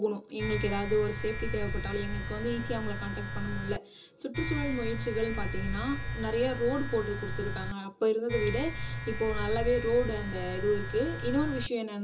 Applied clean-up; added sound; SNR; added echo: none; Domestic sounds, home sounds; 3 dB; reverberation time 0.2 s.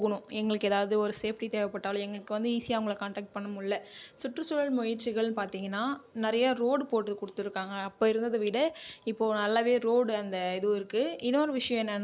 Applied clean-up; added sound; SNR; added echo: none; none; none; none.